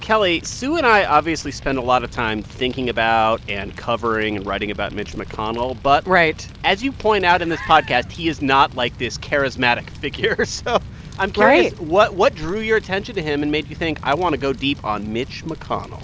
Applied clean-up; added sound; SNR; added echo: none; Fire; 16 dB; none.